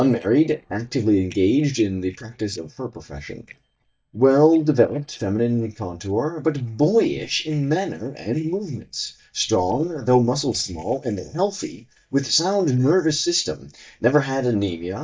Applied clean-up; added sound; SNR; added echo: neural mask model DeepFilterNet 3.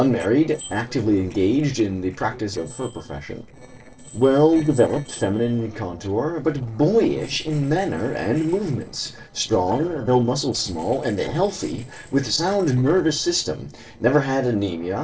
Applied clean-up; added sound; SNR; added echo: neural separator model SepFormer DNS4.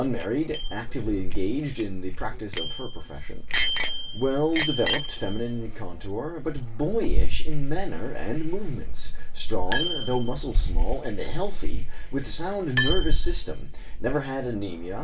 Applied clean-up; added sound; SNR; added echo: none; Bicycle bell; 6 dB; reverberation time 0.2 s.